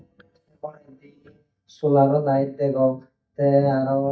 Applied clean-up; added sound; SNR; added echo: neural mask model DeepFilterNet 3.